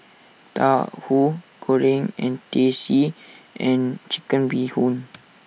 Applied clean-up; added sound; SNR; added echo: none; none; none; none.